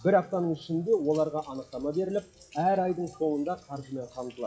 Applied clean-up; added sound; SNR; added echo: classical method WPE with log-MMSE.